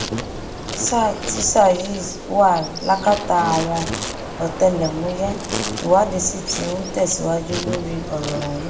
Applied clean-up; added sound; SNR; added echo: none; Insect; 7 dB; reverberation time 0.5 s.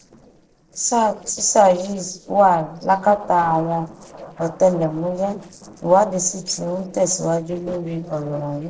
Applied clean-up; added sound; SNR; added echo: neural separator model SepFormer DNS4.